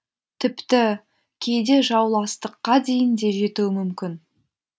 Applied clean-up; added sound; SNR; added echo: none; none; none; none.